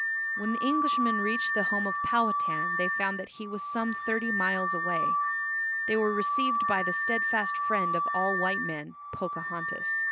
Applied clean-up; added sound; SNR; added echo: none; Alarm / Car; -3 dB; none.